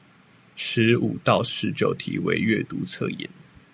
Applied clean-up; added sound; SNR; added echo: none; none; none; none.